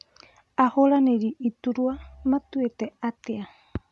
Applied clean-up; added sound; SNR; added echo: none; none; none; none.